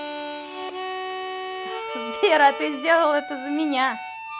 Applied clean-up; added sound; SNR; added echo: none; Harmonica; 8 dB; none.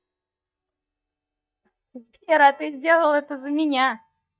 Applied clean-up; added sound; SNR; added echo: neural mask model DeepFilterNet 3.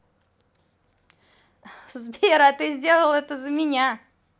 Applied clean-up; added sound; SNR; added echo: none; none; none; none.